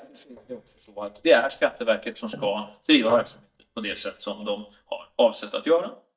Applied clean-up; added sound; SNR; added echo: neural mask model DeepFilterNet 3.